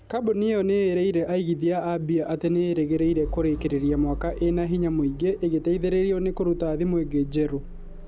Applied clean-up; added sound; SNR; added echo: none; Idling / Engine starting / Motor vehicle (road); 13 dB; none.